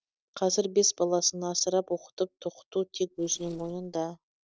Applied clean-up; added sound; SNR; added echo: neural separator model SepFormer DNS4.